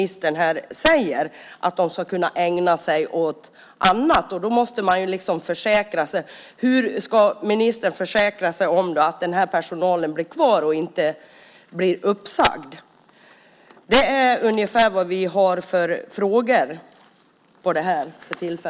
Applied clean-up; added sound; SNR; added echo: none; none; none; none.